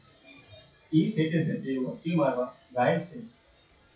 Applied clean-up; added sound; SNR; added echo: classical method WPE with log-MMSE.